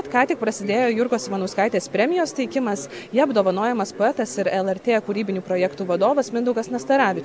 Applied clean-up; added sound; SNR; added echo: none; none; none; none.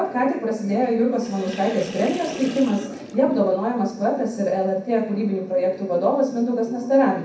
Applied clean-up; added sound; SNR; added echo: none; Sink (filling or washing) / Water; 15 dB; reverberation time 0.6 s.